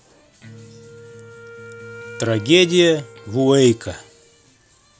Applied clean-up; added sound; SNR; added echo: none; Electric guitar + Wind instrument, woodwind instrument; 20 dB; none.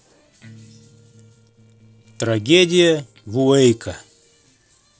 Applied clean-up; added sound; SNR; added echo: neural separator model SepFormer DNS4.